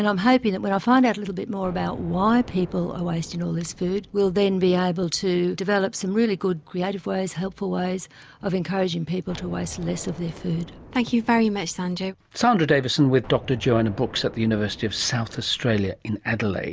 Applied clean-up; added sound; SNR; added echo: none; Explosion; 19 dB; none.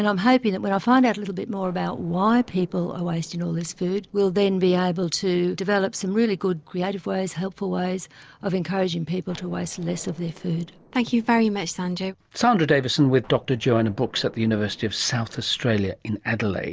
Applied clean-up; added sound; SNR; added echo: neural separator model SepFormer DNS4.